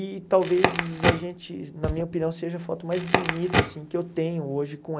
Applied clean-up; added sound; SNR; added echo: none; Crackle; 2 dB; none.